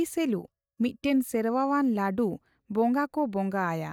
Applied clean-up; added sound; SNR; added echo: neural mask model DeepFilterNet 3.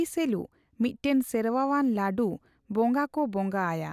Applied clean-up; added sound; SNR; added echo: none; none; none; none.